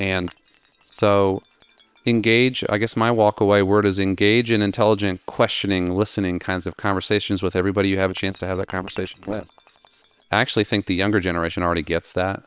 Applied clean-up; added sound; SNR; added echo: neural separator model SepFormer WHAM!.